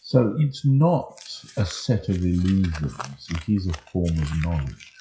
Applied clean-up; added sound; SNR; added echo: classical method WPE with log-MMSE.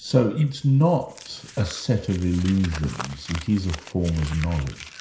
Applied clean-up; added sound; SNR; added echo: none; Crumpling, crinkling; 17 dB; reverberation time 0.5 s.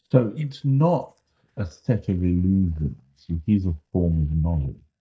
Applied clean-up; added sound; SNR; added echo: neural mask model DeepFilterNet 3.